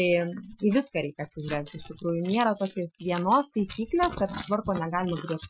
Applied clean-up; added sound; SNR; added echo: classical method Wiener filter.